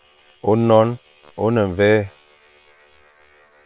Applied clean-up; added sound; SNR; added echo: neural separator model SepFormer WHAM!.